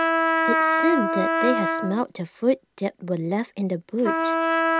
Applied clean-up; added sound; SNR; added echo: none; Trumpet; -2 dB; none.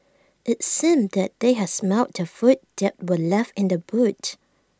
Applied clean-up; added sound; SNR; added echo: none; none; none; none.